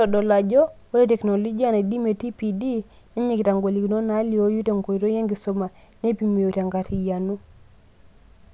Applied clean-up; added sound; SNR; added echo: none; none; none; none.